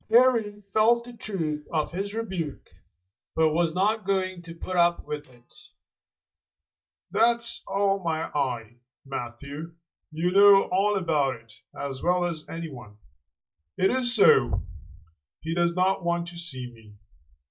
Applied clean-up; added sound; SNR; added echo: neural mask model DeepFilterNet 3.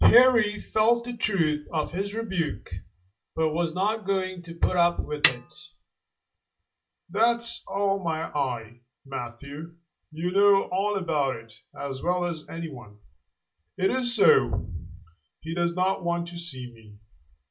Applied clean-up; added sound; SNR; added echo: none; Snare drum; 2 dB; reverberation time 0.2 s.